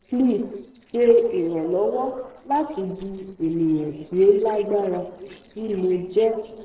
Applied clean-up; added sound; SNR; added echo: neural separator model SepFormer DNS4.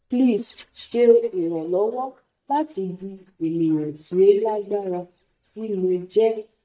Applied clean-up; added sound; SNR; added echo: neural mask model DeepFilterNet 3.